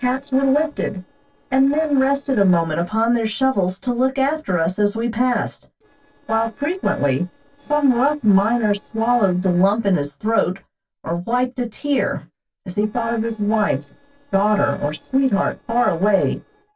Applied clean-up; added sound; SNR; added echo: neural separator model SepFormer DNS4.